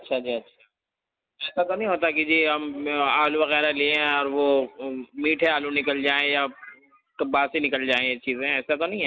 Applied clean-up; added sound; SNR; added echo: none; none; none; none.